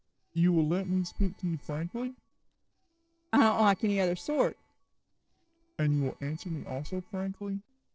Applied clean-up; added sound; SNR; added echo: neural separator model SepFormer DNS4.